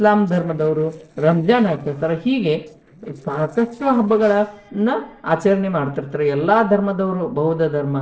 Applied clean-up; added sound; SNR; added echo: neural separator model SepFormer DNS4.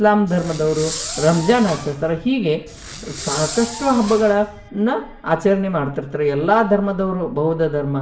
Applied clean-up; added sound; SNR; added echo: none; Fireworks; 11 dB; reverberation time 0.5 s.